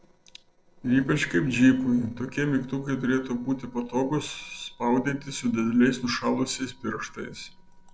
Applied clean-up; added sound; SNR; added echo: neural separator model SepFormer DNS4.